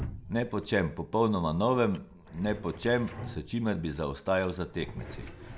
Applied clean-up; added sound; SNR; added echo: none; Drawer open or close; 14 dB; none.